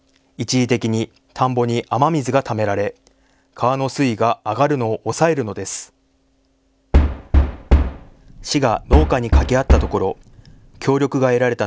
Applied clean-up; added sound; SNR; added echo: none; Knock; -4 dB; none.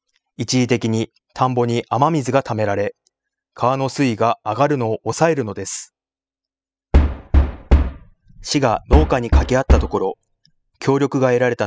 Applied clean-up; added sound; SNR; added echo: classical method spectral subtraction.